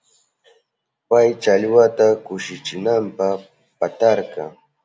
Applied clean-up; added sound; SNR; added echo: none; none; none; none.